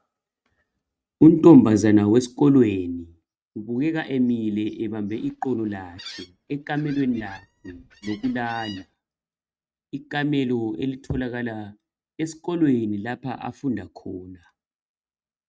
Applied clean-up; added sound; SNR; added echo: neural mask model RNNoise.